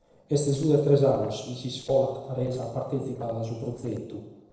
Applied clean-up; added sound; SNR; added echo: neural separator model SepFormer DNS4.